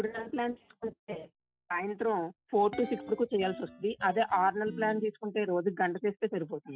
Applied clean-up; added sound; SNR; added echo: classical method Wiener filter.